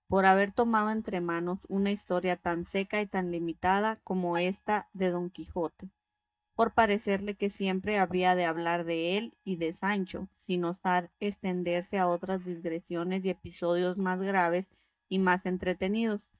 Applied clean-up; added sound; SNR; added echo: neural mask model DeepFilterNet 3.